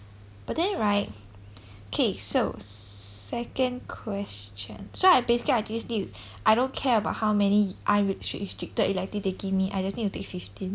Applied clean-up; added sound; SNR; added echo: none; none; none; none.